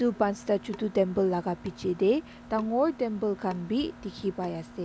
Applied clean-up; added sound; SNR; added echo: none; Drip / Sink (filling or washing) / Water tap, faucet + Mechanisms; 18 dB; none.